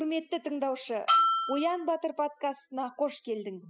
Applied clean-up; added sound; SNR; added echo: classical method spectral subtraction.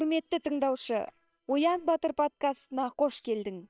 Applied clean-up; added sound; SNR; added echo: neural separator model SepFormer WHAM!.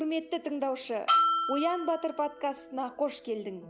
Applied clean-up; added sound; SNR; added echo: none; Bell; -2 dB; none.